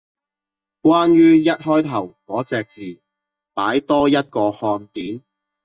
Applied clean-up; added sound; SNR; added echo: neural mask model DeepFilterNet 3.